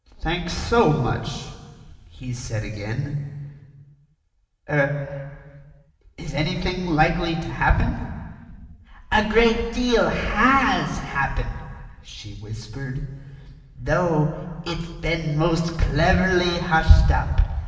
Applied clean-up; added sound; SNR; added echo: none; none; none; reverberation time 1.9 s.